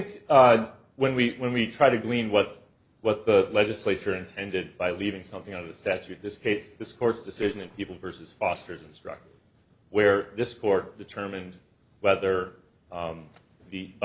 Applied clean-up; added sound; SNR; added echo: neural separator model SepFormer DNS4.